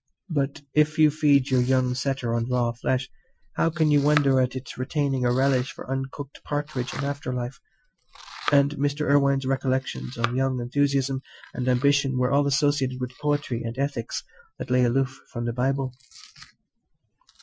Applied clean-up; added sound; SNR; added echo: classical method Wiener filter.